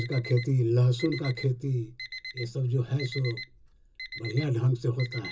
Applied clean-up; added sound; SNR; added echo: none; Alarm; 14 dB; reverberation time 0.2 s.